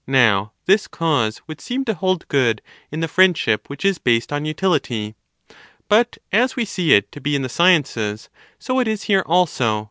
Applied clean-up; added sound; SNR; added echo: none; none; none; none.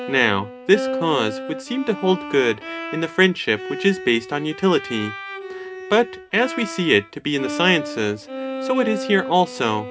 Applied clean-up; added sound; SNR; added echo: none; Bowed string instrument; 9 dB; reverberation time 0.3 s.